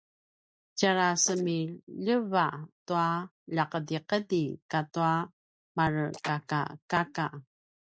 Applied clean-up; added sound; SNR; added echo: neural mask model Resemble Enhance denoiser.